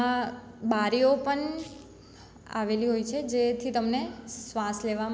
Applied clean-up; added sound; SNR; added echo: none; none; none; none.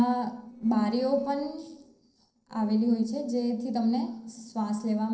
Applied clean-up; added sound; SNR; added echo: neural separator model SepFormer DNS4.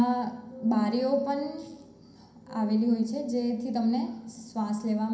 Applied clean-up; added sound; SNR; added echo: none; Wind instrument, woodwind instrument; 20 dB; reverberation time 0.5 s.